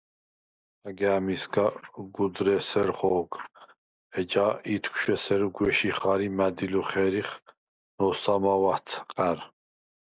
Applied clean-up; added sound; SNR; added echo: none; none; none; none.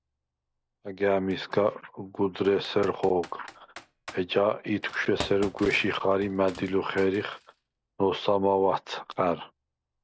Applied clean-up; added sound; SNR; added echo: none; Computer keyboard; 19 dB; none.